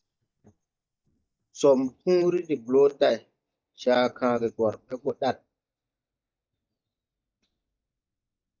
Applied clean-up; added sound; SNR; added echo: neural mask model DeepFilterNet 3.